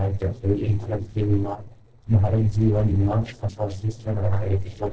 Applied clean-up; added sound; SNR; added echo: neural separator model SepFormer DNS4.